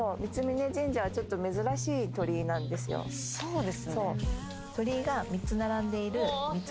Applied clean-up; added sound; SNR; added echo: none; none; none; none.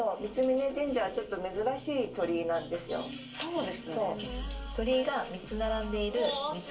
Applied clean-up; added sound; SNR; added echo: none; none; none; reverberation time 0.2 s.